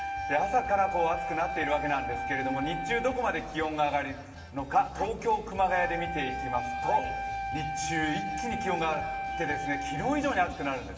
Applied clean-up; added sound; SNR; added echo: none; Wind instrument, woodwind instrument; 5 dB; reverberation time 2.1 s.